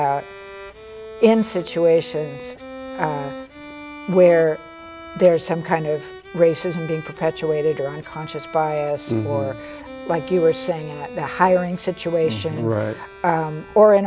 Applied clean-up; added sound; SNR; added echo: none; Bowed string instrument; 16 dB; none.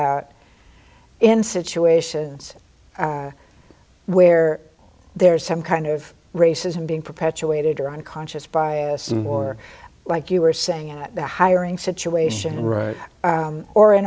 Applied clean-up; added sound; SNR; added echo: none; none; none; none.